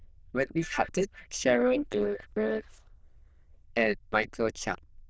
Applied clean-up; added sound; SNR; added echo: neural diffusion model UNIVERSE++.